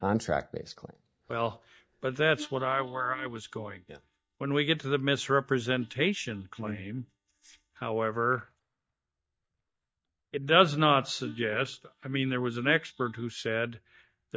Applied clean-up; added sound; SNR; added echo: neural mask model DeepFilterNet 3.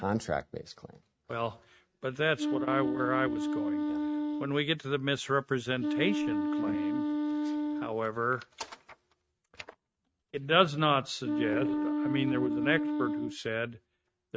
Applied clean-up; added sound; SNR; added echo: neural mask model RNNoise.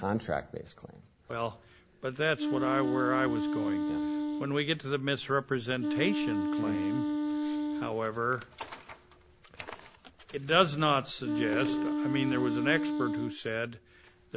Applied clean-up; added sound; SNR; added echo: none; Wind instrument, woodwind instrument; -1 dB; none.